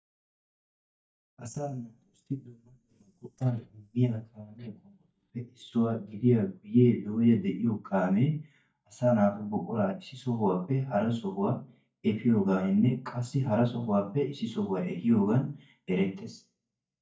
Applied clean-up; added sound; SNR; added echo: neural mask model DeepFilterNet 3.